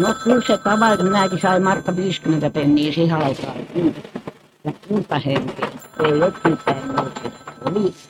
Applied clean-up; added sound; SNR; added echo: neural mask model RNNoise.